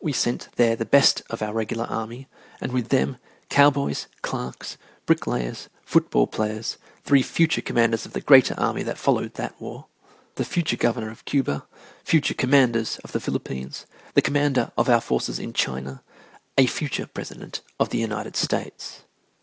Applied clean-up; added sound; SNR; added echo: none; none; none; none.